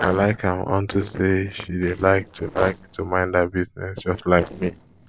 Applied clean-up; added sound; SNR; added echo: neural separator model SepFormer DNS4.